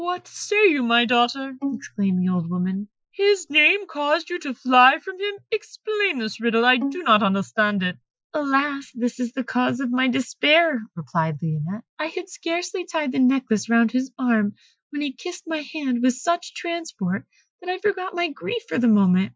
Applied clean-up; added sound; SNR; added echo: classical method Wiener filter.